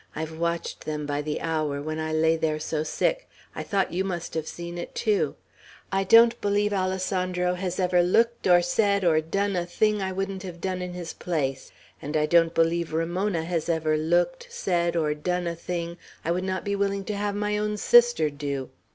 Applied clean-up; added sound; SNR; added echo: none; none; none; none.